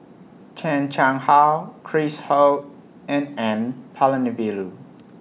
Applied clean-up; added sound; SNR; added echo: none; none; none; none.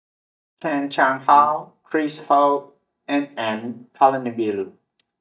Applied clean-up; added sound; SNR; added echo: neural mask model DeepFilterNet 3.